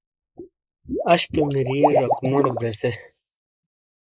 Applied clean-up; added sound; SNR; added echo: neural mask model Resemble Enhance denoiser.